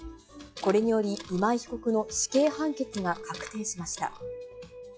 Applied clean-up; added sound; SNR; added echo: classical method log-MMSE.